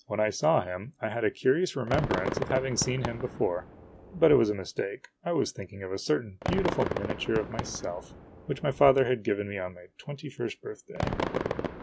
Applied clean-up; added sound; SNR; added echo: none; Fireworks; 8 dB; none.